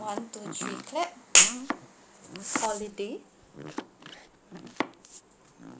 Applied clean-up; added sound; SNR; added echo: none; Domestic sounds, home sounds; 10 dB; none.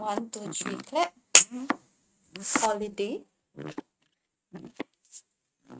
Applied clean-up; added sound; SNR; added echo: neural mask model RNNoise.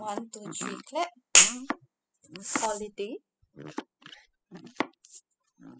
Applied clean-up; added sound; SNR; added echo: classical method spectral subtraction.